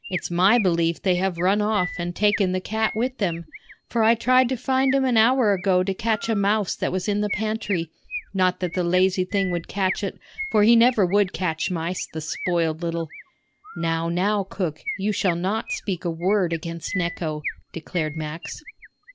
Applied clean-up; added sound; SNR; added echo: none; Chirp, tweet; 13 dB; none.